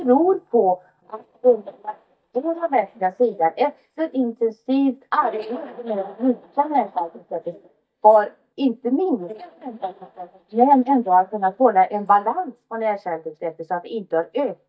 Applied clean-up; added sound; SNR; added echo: neural mask model DeepFilterNet 3.